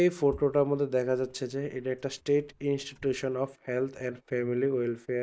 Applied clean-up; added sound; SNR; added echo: neural mask model Resemble Enhance denoiser.